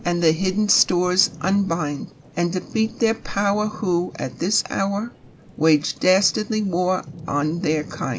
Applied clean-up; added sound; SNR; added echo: none; Thunder / Rain; 19 dB; none.